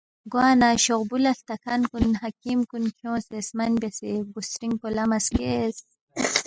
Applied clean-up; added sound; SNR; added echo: classical method spectral subtraction.